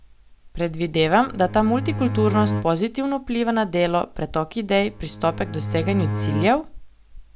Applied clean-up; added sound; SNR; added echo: none; Bowed string instrument; 5 dB; none.